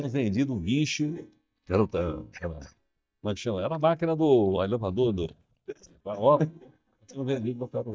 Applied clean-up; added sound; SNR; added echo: neural mask model DeepFilterNet 3.